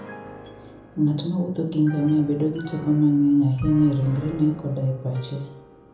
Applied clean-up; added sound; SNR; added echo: none; Piano; 20 dB; reverberation time 1.0 s.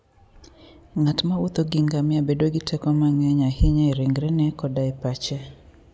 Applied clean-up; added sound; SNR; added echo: none; none; none; none.